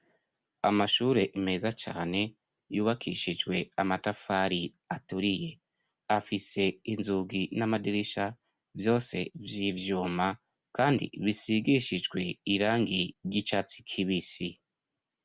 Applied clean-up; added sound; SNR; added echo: none; none; none; none.